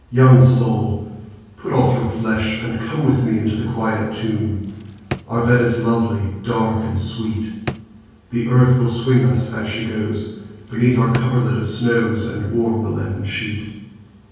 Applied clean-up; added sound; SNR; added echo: none; Drawer open or close; 14 dB; reverberation time 1.3 s.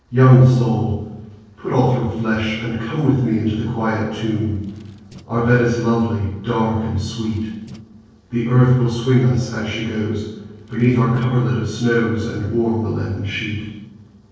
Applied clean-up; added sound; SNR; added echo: neural separator model SepFormer DNS4.